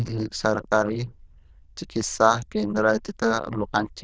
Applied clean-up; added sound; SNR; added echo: neural diffusion model UNIVERSE++.